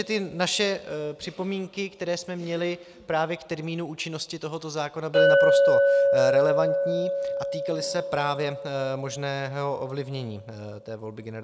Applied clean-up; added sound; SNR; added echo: none; Chink, clink; -3 dB; none.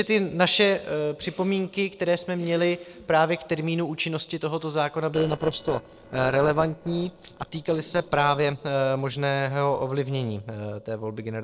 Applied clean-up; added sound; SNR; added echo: neural separator model SepFormer DNS4.